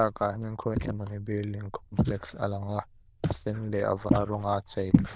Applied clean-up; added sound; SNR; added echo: neural diffusion model UNIVERSE++.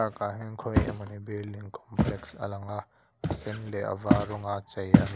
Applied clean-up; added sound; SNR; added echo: none; Walk, footsteps; -5 dB; none.